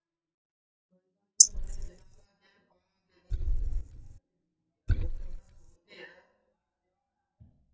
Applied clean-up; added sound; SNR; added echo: neural mask model DeepFilterNet 3.